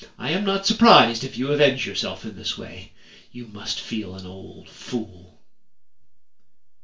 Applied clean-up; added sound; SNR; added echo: none; none; none; reverberation time 0.3 s.